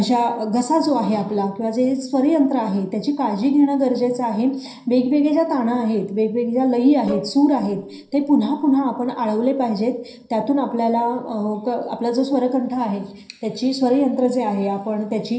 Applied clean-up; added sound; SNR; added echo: neural separator model SepFormer DNS4.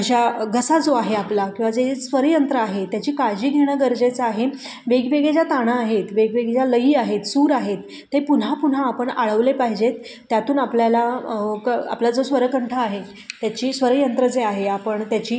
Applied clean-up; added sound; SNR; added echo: none; none; none; none.